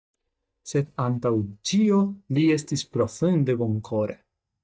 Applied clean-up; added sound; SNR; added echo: neural mask model DeepFilterNet 3.